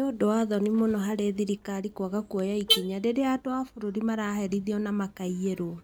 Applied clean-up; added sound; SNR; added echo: none; Alarm / Car; 10 dB; none.